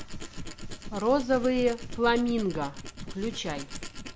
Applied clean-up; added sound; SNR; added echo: none; Tools; 8 dB; none.